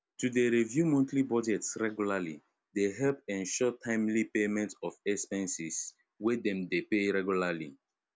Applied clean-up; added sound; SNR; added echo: none; none; none; none.